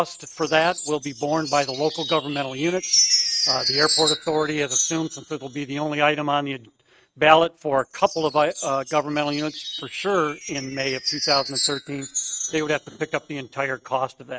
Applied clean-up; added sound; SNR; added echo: neural mask model RNNoise.